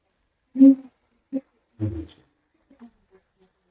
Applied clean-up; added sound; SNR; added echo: neural mask model DeepFilterNet 3.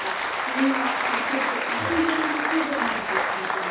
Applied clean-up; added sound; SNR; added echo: none; Applause; -3 dB; reverberation time 0.6 s.